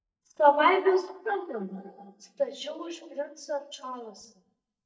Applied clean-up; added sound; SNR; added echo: neural mask model DeepFilterNet 3.